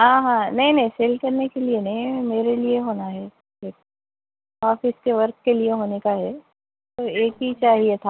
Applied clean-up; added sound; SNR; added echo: none; none; none; none.